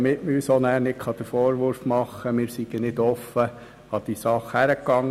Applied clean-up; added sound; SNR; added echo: none; none; none; none.